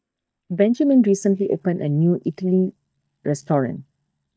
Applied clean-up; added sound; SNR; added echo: neural mask model DeepFilterNet 3.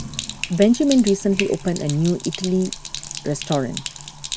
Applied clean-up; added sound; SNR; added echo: none; Sink (filling or washing); 10 dB; none.